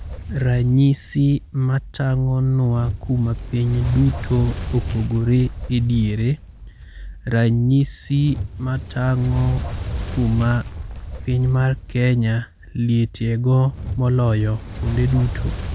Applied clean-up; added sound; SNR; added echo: none; Fire; 10 dB; none.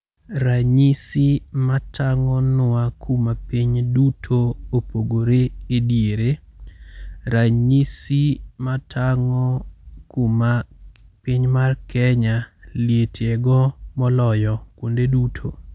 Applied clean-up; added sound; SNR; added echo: none; none; none; none.